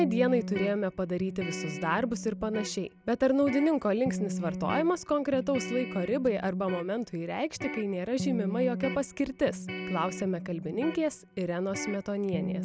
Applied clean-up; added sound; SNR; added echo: none; Electric guitar; 8 dB; none.